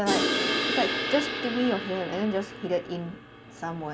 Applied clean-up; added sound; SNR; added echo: none; Crash cymbal; 1 dB; none.